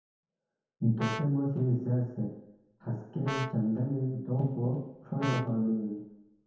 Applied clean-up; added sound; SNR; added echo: none; Brass instrument; 10 dB; reverberation time 1.0 s.